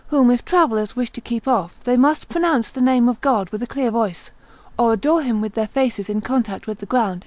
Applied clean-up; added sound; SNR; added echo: none; none; none; none.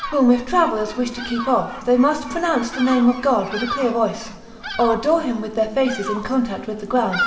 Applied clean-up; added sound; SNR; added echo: none; Bird vocalization, bird call, bird song; 12 dB; reverberation time 2.5 s.